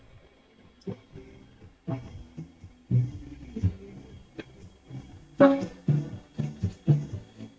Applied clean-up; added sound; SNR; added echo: neural mask model DeepFilterNet 3.